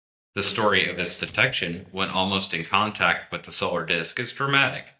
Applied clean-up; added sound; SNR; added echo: neural mask model DeepFilterNet 3.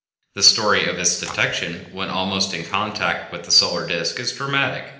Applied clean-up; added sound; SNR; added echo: neural separator model SepFormer DNS4.